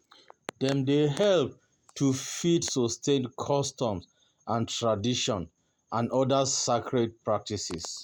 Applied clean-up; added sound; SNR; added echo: none; none; none; none.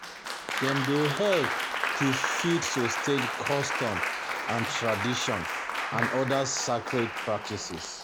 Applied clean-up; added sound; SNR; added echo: none; Applause; 1 dB; none.